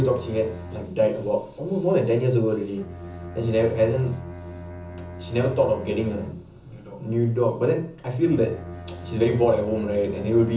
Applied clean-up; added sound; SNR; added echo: none; Bowed string instrument; 14 dB; reverberation time 0.7 s.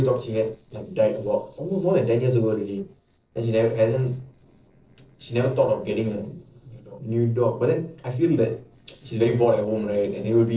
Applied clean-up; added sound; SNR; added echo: neural separator model SepFormer DNS4.